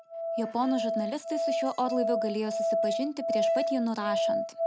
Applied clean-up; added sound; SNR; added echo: none; Musical instrument; -2 dB; none.